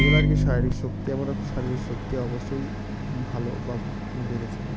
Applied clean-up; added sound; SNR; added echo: none; Microwave oven; -4 dB; none.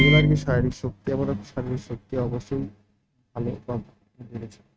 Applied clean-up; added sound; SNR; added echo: neural mask model RNNoise.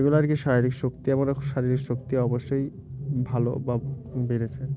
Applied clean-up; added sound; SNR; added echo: none; none; none; none.